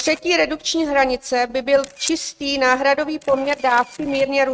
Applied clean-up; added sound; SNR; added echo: neural mask model RNNoise.